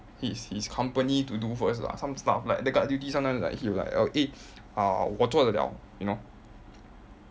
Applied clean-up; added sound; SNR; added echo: none; none; none; none.